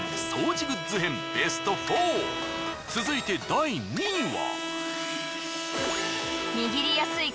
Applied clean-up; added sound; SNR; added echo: none; Bowed string instrument; 5 dB; none.